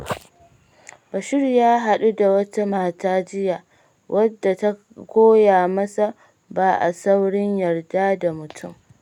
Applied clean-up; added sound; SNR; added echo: none; none; none; none.